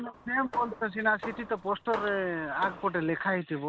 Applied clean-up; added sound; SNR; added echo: none; Hammer; 13 dB; none.